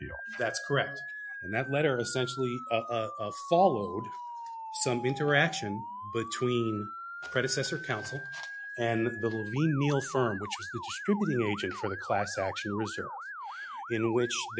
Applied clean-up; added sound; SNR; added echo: classical method Wiener filter.